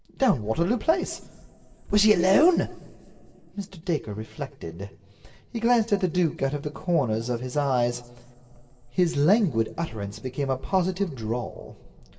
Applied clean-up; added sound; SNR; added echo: none; none; none; reverberation time 1.7 s.